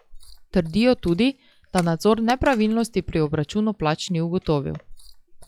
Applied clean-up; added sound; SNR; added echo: classical method log-MMSE.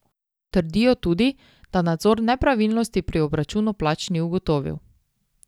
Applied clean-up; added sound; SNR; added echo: none; none; none; none.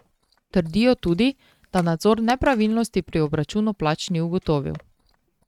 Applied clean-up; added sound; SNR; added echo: neural mask model RNNoise.